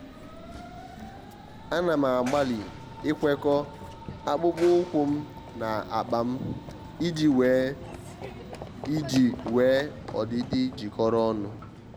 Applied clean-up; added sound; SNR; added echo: none; Run / Train; 13 dB; none.